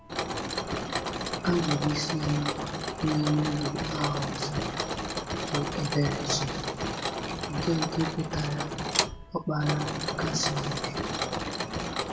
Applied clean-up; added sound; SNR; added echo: none; Mechanisms; 0 dB; reverberation time 1.2 s.